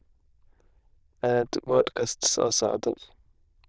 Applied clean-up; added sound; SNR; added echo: neural diffusion model UNIVERSE++.